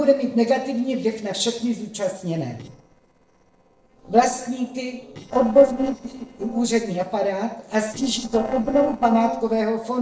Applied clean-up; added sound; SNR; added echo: neural separator model SepFormer DNS4.